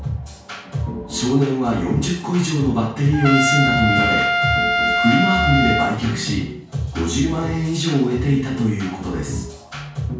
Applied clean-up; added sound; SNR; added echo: none; Trumpet; -1 dB; reverberation time 0.5 s.